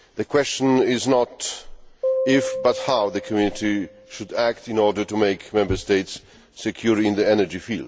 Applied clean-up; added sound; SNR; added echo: none; Piano; 8 dB; none.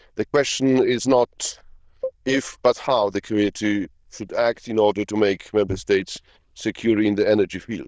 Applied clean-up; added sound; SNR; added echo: neural diffusion model UNIVERSE++.